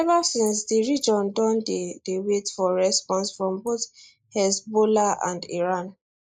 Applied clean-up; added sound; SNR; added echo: neural mask model Resemble Enhance denoiser.